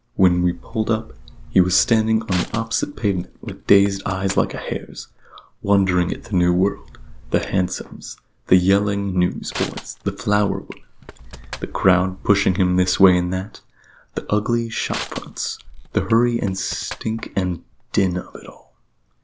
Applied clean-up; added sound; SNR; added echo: none; Buzz + Crushing; 16 dB; none.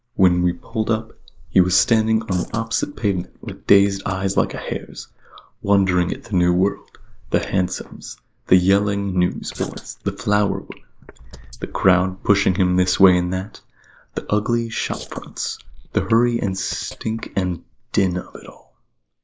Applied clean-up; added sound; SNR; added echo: neural mask model Resemble Enhance denoiser.